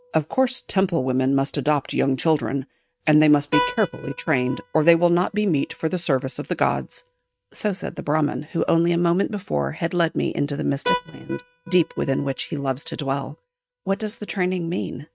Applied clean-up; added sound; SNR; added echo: neural mask model RNNoise.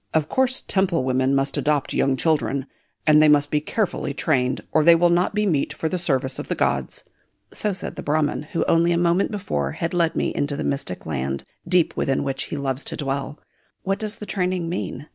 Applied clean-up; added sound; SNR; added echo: none; none; none; none.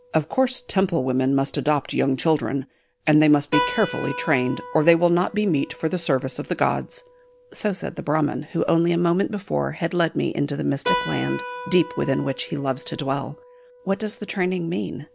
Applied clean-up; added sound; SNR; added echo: none; Keyboard (musical); 13 dB; none.